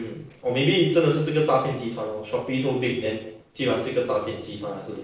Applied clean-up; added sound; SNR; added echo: neural separator model SepFormer DNS4.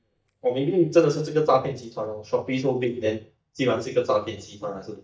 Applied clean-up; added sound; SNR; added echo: neural mask model DeepFilterNet 3.